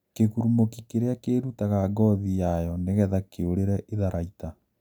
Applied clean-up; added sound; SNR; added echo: none; none; none; none.